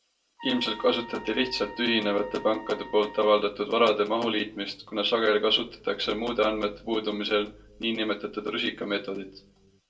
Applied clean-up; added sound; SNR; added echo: none; Trumpet; 17 dB; reverberation time 0.2 s.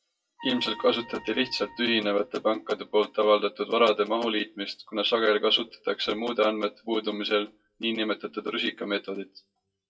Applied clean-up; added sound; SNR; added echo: classical method WPE with log-MMSE.